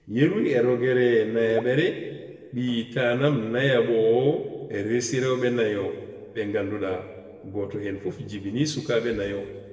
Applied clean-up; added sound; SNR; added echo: none; Raindrop / Drip; 13 dB; reverberation time 1.6 s.